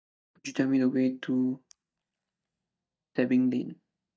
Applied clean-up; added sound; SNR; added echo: neural mask model DeepFilterNet 3.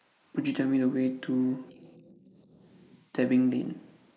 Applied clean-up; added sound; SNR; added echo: neural mask model Resemble Enhance denoiser.